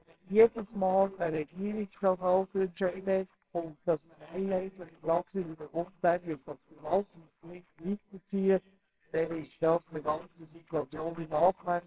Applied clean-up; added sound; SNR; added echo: neural separator model SepFormer WHAMR!.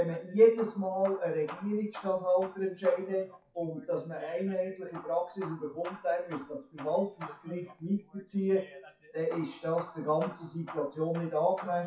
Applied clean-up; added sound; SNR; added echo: classical method WPE with log-MMSE.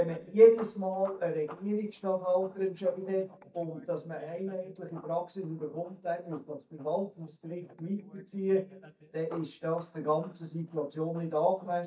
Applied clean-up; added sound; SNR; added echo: neural mask model DeepFilterNet 3.